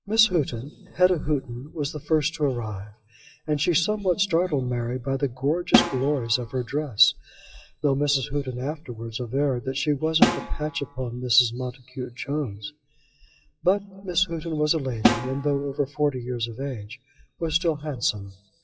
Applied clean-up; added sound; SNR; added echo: classical method WPE with log-MMSE.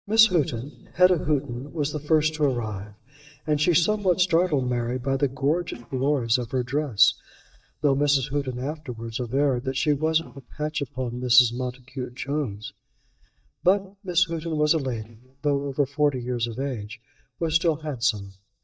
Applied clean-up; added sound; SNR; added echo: neural mask model DeepFilterNet 3.